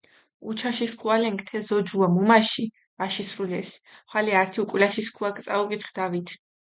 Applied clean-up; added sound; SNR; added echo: none; none; none; none.